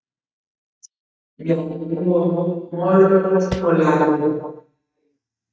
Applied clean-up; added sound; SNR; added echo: neural mask model DeepFilterNet 3.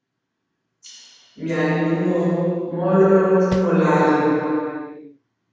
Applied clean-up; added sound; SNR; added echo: none; Tap; 14 dB; reverberation time 2.1 s.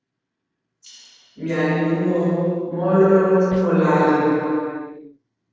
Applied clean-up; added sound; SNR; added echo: neural separator model SepFormer DNS4.